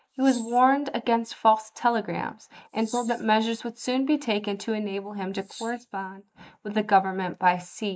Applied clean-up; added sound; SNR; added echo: neural mask model Resemble Enhance denoiser.